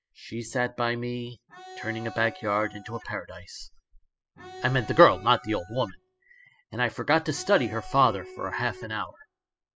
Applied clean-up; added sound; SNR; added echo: classical method spectral subtraction.